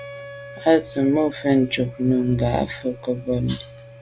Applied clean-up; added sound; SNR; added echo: none; Wind instrument, woodwind instrument; 19 dB; none.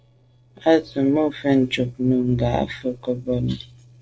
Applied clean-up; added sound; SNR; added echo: neural separator model SepFormer DNS4.